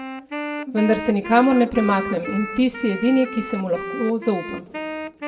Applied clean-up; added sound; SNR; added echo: none; Wind instrument, woodwind instrument; 10 dB; reverberation time 1.0 s.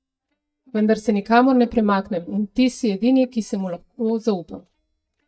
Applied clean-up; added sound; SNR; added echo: neural mask model DeepFilterNet 3.